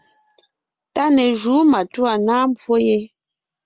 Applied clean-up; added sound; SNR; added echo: none; none; none; none.